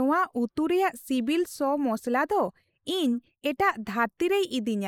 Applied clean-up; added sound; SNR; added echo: neural mask model Resemble Enhance denoiser.